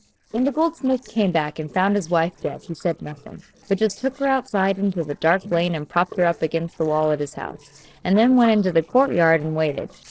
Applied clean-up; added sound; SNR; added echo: neural separator model SepFormer DNS4.